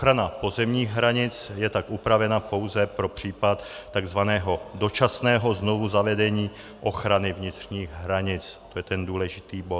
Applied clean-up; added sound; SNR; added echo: none; none; none; none.